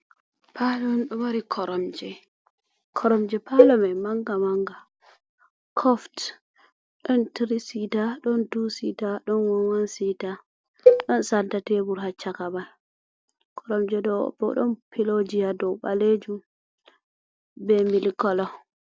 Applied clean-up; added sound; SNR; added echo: none; Cowbell; -3 dB; none.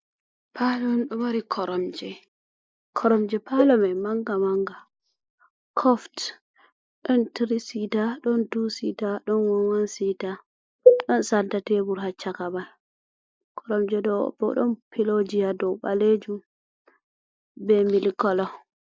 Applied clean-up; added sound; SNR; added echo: neural mask model Resemble Enhance denoiser.